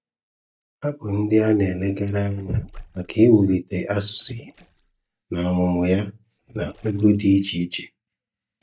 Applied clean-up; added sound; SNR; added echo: neural mask model DeepFilterNet 3.